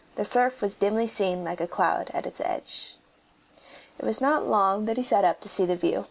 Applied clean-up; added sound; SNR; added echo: none; none; none; none.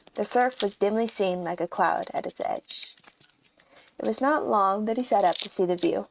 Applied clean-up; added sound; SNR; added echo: neural mask model RNNoise.